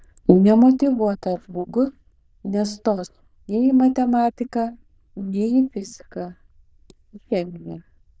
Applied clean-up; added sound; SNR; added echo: neural diffusion model UNIVERSE++.